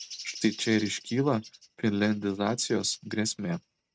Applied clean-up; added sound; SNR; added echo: neural mask model RNNoise.